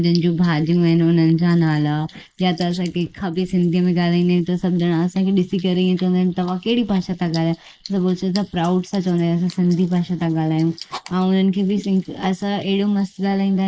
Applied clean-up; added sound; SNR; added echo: neural mask model Resemble Enhance denoiser.